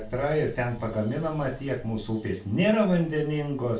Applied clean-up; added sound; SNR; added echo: none; Dog; 19 dB; reverberation time 0.3 s.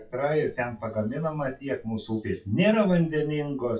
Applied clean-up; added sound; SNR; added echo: classical method WPE with log-MMSE.